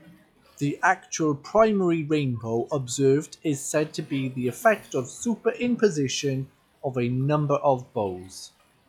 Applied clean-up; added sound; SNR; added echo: classical method log-MMSE.